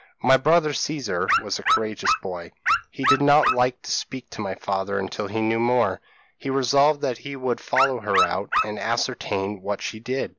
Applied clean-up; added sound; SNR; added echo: neural mask model Resemble Enhance denoiser.